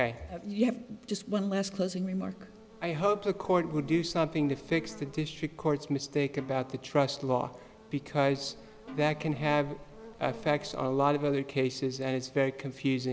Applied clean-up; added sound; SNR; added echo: none; Snare drum + Buzz; 18 dB; none.